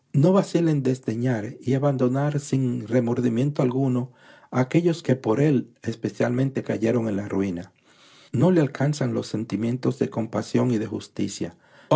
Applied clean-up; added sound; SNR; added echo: none; none; none; none.